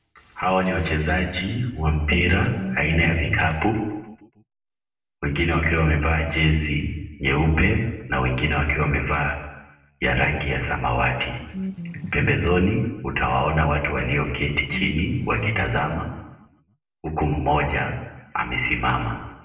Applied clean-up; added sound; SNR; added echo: none; Bass guitar; 7 dB; reverberation time 1.0 s.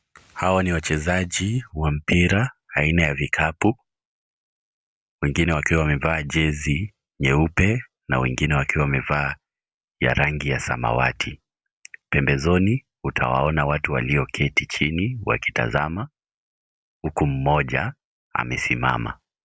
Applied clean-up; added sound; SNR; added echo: none; none; none; none.